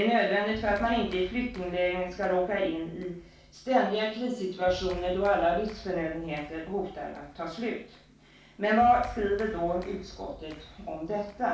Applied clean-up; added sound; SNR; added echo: none; Clapping; 18 dB; reverberation time 0.3 s.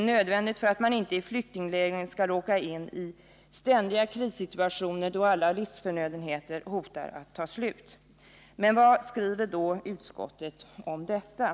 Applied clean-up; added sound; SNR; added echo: none; none; none; none.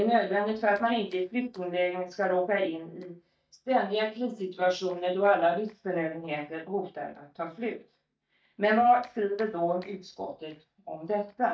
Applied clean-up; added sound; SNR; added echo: neural mask model DeepFilterNet 3.